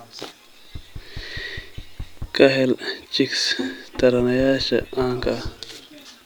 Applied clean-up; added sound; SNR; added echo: none; Knock; 14 dB; none.